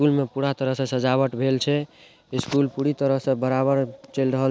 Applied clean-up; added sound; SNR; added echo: none; none; none; none.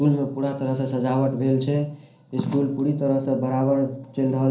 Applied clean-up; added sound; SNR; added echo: none; none; none; reverberation time 0.6 s.